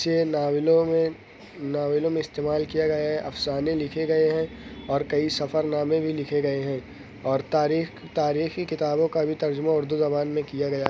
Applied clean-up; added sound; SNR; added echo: none; none; none; none.